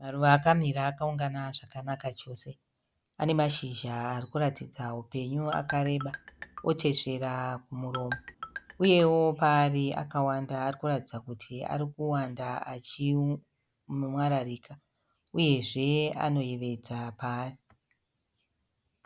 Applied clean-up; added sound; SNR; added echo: none; Marimba, xylophone; 10 dB; none.